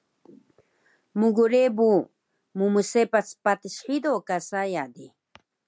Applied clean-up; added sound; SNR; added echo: none; none; none; none.